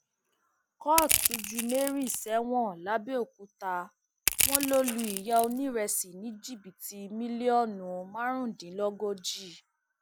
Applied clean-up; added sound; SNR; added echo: none; Crushing; -1 dB; none.